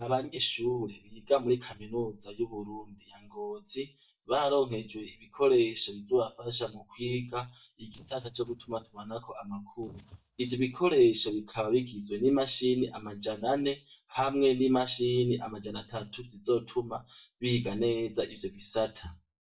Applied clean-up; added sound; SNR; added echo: neural mask model DeepFilterNet 3.